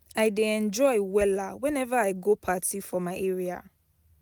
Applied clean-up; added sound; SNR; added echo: none; none; none; none.